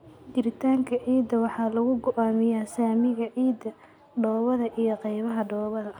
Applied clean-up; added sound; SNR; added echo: none; none; none; none.